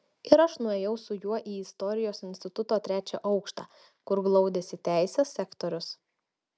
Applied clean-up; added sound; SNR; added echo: none; none; none; none.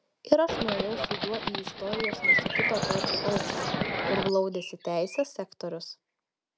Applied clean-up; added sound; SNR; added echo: none; Bird + Livestock, farm animals, working animals; -1 dB; none.